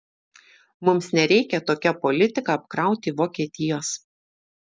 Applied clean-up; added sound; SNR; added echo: none; none; none; none.